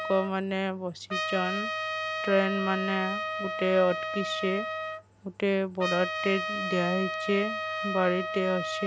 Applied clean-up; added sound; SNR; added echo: none; Trumpet; 4 dB; none.